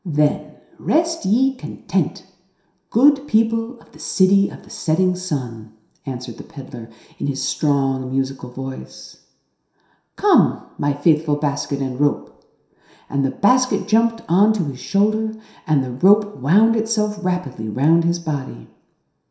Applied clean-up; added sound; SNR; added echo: none; none; none; reverberation time 0.7 s.